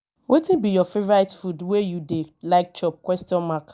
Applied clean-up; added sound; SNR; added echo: none; none; none; none.